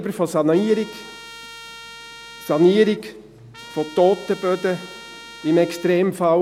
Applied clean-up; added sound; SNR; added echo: none; Trumpet; 19 dB; none.